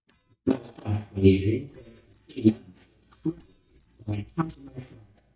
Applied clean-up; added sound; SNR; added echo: neural mask model DeepFilterNet 3.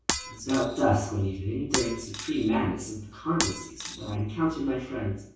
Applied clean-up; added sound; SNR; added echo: none; Shatter; 7 dB; reverberation time 0.6 s.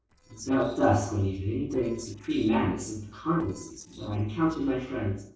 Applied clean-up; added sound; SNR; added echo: neural separator model SepFormer DNS4.